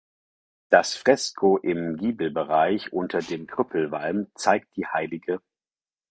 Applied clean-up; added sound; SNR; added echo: neural mask model DeepFilterNet 3.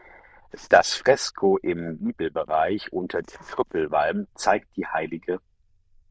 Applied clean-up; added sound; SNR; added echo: neural diffusion model UNIVERSE++.